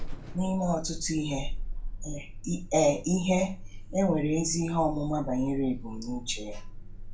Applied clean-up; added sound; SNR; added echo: none; Alarm; 7 dB; reverberation time 0.2 s.